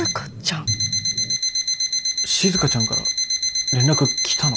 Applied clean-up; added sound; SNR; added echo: none; Alarm; -2 dB; none.